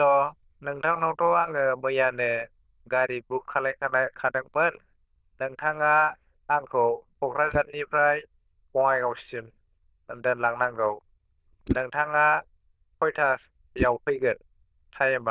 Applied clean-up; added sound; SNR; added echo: neural diffusion model UNIVERSE++.